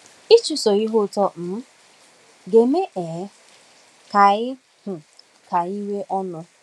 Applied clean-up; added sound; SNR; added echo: none; none; none; none.